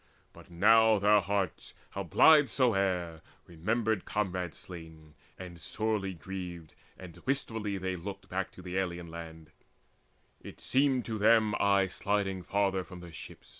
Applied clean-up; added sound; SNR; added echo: none; none; none; none.